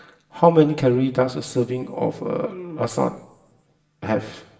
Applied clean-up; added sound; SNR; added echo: none; none; none; reverberation time 0.9 s.